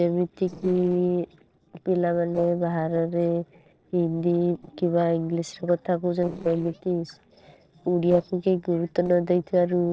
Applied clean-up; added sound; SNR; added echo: neural separator model SepFormer DNS4.